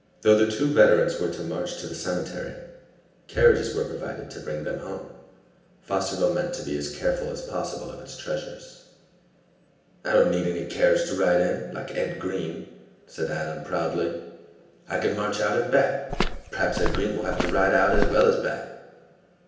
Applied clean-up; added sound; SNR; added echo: none; Walk, footsteps; 1 dB; reverberation time 0.9 s.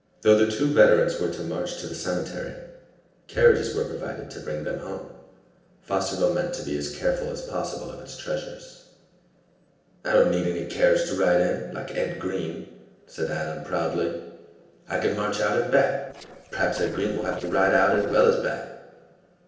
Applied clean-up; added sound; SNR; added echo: neural separator model SepFormer DNS4.